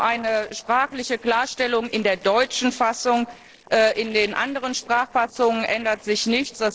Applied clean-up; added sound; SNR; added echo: neural separator model SepFormer DNS4.